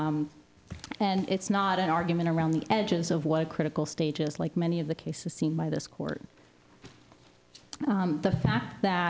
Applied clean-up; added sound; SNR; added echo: none; none; none; none.